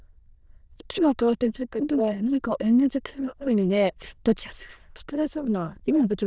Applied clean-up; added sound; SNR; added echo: neural diffusion model UNIVERSE++.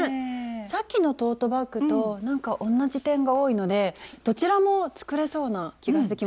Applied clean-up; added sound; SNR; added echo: none; none; none; none.